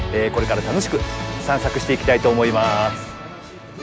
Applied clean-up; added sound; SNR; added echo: none; none; none; none.